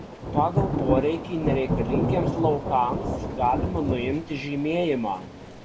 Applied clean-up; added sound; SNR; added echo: none; Thunder / Rain; 1 dB; none.